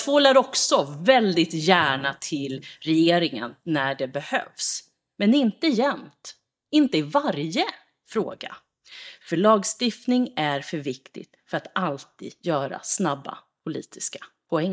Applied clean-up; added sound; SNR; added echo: neural mask model DeepFilterNet 3.